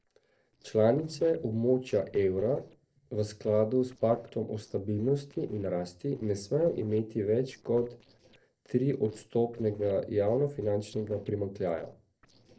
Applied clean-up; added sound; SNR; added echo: neural separator model SepFormer DNS4.